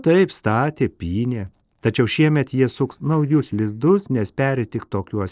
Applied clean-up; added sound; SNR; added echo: neural separator model SepFormer DNS4.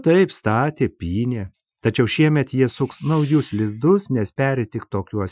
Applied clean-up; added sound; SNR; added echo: classical method Wiener filter.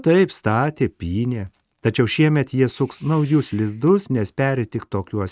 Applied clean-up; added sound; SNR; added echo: neural mask model RNNoise.